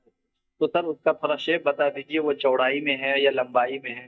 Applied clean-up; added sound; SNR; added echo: neural mask model DeepFilterNet 3.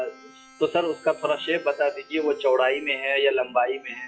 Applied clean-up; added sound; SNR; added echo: classical method log-MMSE.